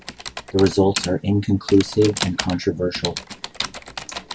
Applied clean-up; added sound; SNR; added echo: none; Typing; 10 dB; none.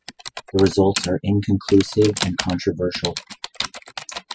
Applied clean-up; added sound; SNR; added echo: classical method spectral subtraction.